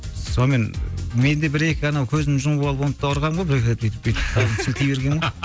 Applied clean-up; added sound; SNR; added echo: none; none; none; none.